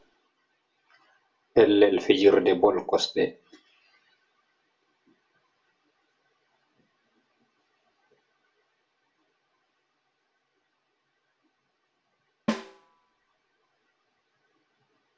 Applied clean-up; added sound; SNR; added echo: none; Snare drum; 8 dB; reverberation time 0.2 s.